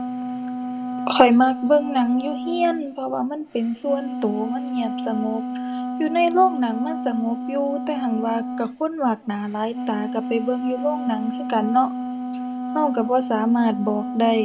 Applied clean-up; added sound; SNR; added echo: none; Wind instrument, woodwind instrument; 6 dB; reverberation time 1.5 s.